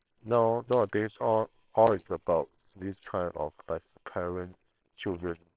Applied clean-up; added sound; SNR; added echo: neural separator model SepFormer WHAMR!.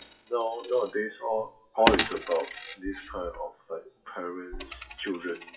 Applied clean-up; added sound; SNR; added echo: classical method WPE with log-MMSE.